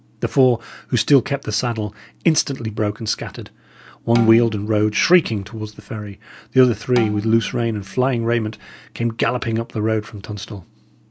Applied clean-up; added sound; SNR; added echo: none; Bowed string instrument; 14 dB; none.